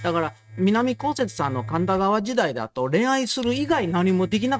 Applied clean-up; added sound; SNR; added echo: neural mask model RNNoise.